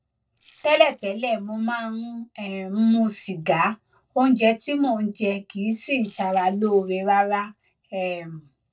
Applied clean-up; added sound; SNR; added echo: neural separator model SepFormer DNS4.